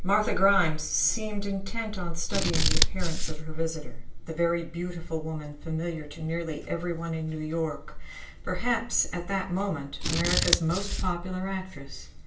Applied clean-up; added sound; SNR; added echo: none; Scissors; 2 dB; reverberation time 0.3 s.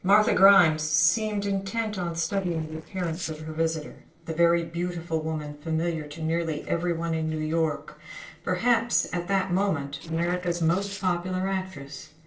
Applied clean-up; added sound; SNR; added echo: neural separator model SepFormer DNS4.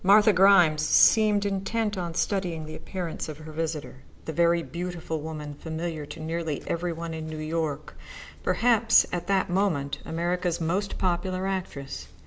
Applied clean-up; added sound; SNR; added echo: none; none; none; none.